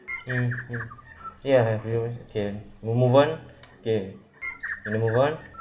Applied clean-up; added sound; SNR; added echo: none; Bird; 14 dB; reverberation time 0.7 s.